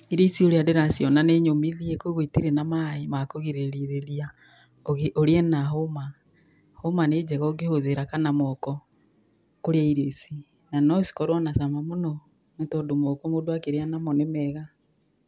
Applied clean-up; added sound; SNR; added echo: none; none; none; none.